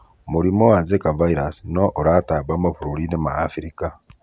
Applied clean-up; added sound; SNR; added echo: none; none; none; none.